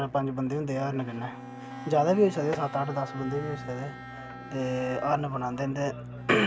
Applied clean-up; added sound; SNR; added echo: none; Bowed string instrument + Keyboard (musical); 12 dB; none.